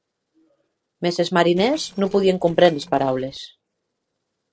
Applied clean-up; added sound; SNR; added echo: neural separator model SepFormer DNS4.